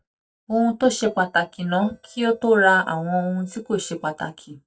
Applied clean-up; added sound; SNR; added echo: neural mask model DeepFilterNet 3.